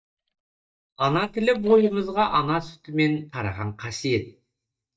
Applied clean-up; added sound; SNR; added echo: neural mask model DeepFilterNet 3.